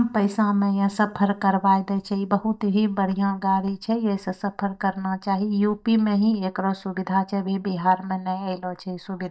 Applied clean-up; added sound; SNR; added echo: neural mask model DeepFilterNet 3.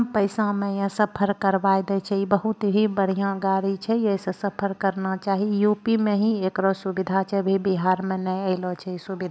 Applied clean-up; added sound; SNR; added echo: none; none; none; none.